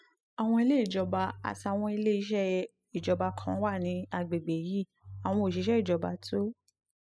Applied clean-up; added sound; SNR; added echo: classical method spectral subtraction.